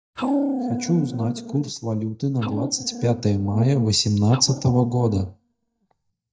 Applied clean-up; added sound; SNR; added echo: neural mask model DeepFilterNet 3.